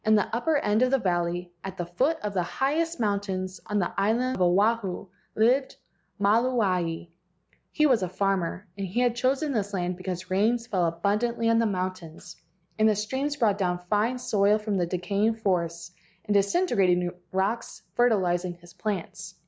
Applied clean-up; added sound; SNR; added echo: none; none; none; none.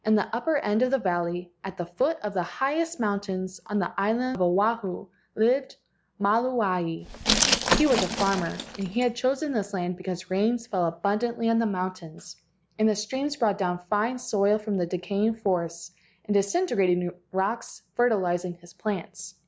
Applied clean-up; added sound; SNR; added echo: none; Glass; 1 dB; none.